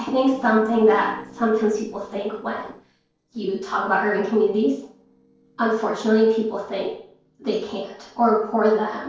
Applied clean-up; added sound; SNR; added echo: neural separator model SepFormer DNS4.